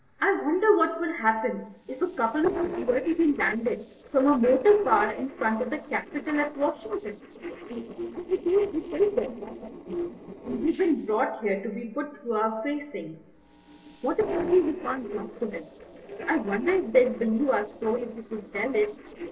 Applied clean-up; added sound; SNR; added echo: neural separator model SepFormer DNS4.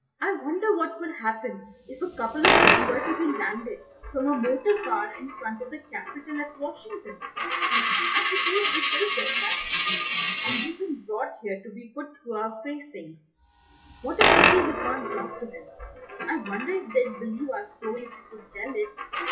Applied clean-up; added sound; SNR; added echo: classical method WPE with log-MMSE.